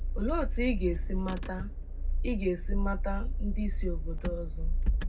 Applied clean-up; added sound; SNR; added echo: none; Engine / Car; -5 dB; reverberation time 0.3 s.